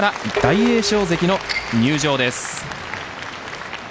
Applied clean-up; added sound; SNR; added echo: none; Dishes, pots, and pans; 9 dB; none.